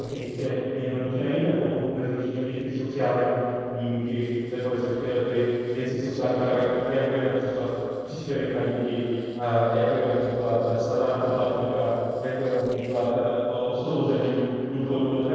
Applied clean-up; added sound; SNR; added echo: neural separator model SepFormer DNS4.